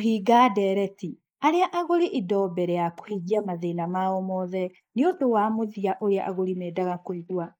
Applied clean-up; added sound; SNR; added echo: neural mask model Resemble Enhance denoiser.